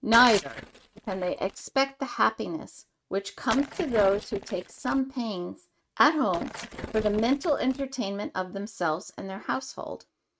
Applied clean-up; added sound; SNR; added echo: neural mask model RNNoise.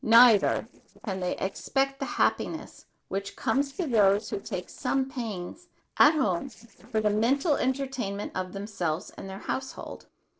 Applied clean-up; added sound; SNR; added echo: neural separator model SepFormer DNS4.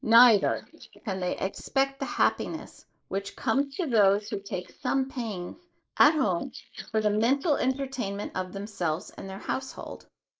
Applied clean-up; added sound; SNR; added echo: neural mask model Resemble Enhance denoiser.